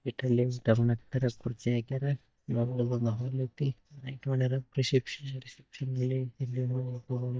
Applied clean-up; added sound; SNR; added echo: neural mask model DeepFilterNet 3.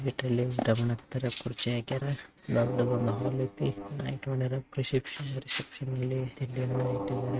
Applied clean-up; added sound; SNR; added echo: neural mask model RNNoise.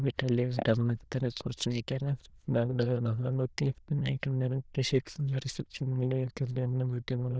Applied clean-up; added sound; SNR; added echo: neural diffusion model UNIVERSE++.